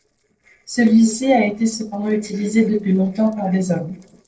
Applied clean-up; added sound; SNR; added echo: neural separator model SepFormer DNS4.